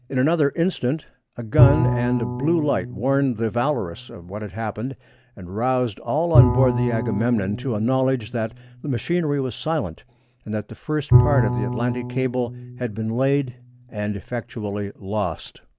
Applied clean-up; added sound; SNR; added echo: none; Bowed string instrument; 2 dB; none.